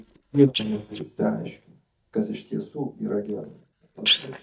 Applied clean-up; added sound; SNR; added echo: neural mask model DeepFilterNet 3.